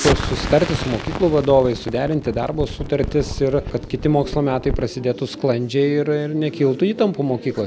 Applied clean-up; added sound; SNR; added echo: none; Explosion; 9 dB; none.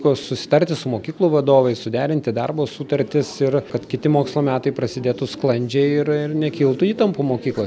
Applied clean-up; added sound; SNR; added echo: none; none; none; none.